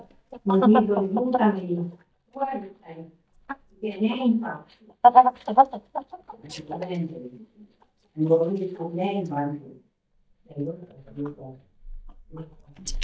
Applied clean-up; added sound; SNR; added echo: neural mask model DeepFilterNet 3.